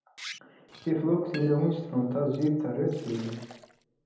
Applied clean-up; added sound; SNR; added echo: none; Liquid; 19 dB; reverberation time 0.8 s.